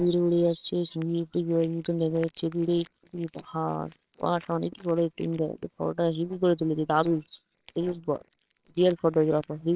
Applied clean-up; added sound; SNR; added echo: neural separator model SepFormer WHAMR!.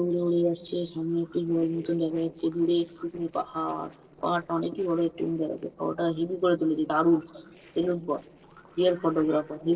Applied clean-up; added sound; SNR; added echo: neural separator model SepFormer DNS4.